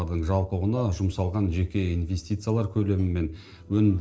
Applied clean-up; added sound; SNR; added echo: neural separator model SepFormer DNS4.